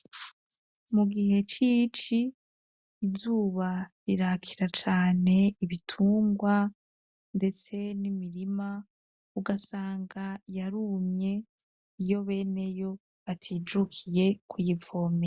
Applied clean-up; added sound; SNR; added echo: none; none; none; none.